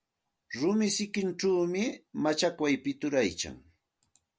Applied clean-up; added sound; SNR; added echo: none; none; none; none.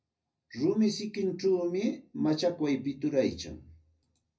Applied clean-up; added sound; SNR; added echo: none; none; none; reverberation time 0.4 s.